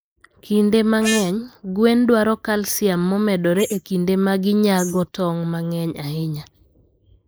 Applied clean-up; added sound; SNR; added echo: neural mask model Resemble Enhance denoiser.